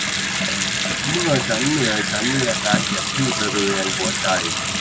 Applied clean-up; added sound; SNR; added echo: none; Bathtub (filling or washing) / Sink (filling or washing) / Water tap, faucet; -2 dB; none.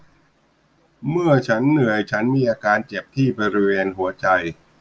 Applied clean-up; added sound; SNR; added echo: none; none; none; none.